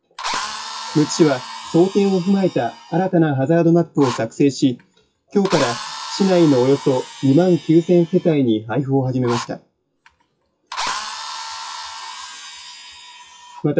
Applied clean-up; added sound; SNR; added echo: classical method WPE with log-MMSE.